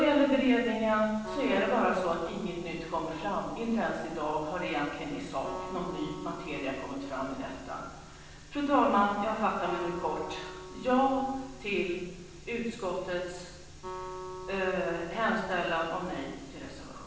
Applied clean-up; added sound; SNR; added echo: none; Acoustic guitar; 15 dB; reverberation time 0.9 s.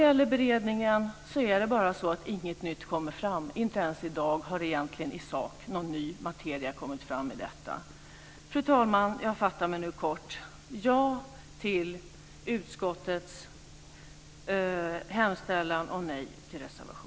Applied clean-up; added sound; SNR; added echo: none; none; none; none.